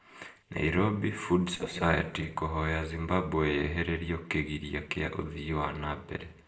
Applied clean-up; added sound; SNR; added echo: neural separator model SepFormer DNS4.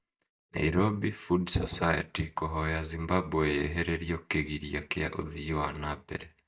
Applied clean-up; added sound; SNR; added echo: neural mask model DeepFilterNet 3.